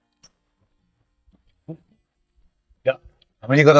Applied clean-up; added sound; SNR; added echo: neural mask model DeepFilterNet 3.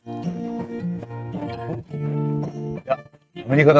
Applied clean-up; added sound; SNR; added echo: neural mask model RNNoise.